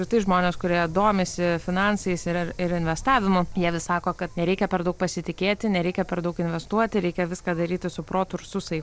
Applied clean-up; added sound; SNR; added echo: none; Wind; 15 dB; none.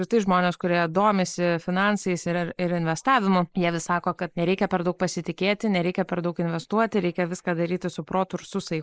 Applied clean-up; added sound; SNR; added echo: neural mask model Resemble Enhance denoiser.